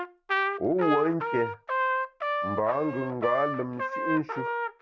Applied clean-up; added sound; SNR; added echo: none; Trumpet; 1 dB; none.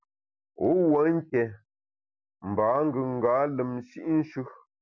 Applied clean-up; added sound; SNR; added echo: none; none; none; none.